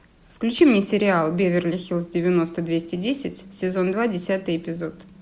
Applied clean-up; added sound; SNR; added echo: none; none; none; none.